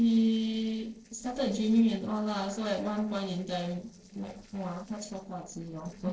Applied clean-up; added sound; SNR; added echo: neural separator model SepFormer DNS4.